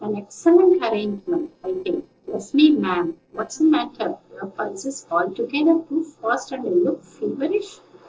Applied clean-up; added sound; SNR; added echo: neural separator model SepFormer DNS4.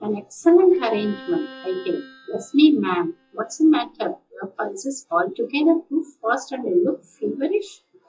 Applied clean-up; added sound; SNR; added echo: classical method WPE with log-MMSE.